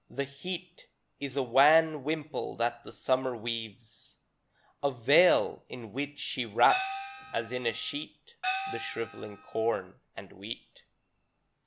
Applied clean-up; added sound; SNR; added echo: none; Gong; 6 dB; none.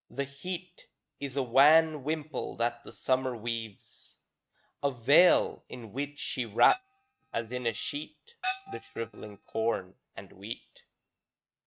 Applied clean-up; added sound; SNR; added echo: neural mask model RNNoise.